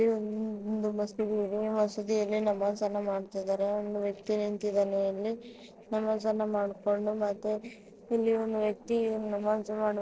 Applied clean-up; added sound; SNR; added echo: neural separator model SepFormer DNS4.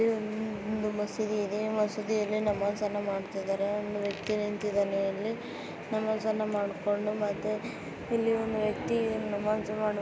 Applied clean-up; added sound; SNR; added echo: none; none; none; none.